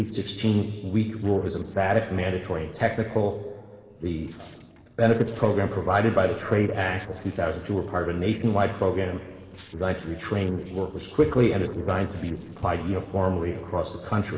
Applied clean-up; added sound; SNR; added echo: neural separator model SepFormer DNS4.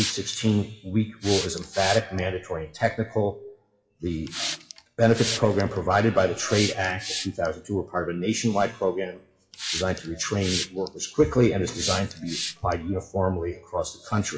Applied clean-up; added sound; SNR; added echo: classical method WPE with log-MMSE.